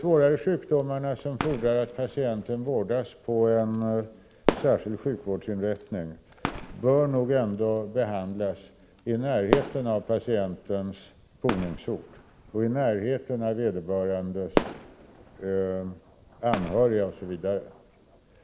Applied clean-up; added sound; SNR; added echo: none; Fireworks; 10 dB; none.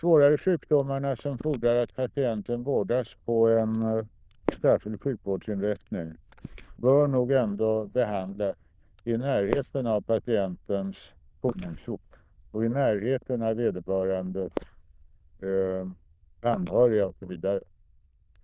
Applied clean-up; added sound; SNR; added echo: neural diffusion model UNIVERSE++.